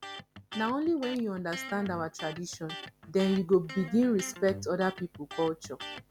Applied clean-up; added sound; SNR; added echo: none; Electric guitar; 13 dB; none.